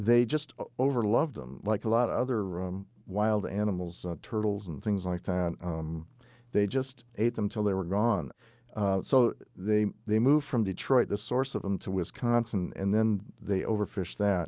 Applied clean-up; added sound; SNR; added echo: none; none; none; none.